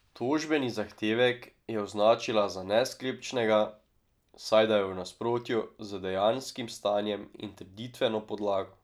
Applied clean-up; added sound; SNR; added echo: none; none; none; none.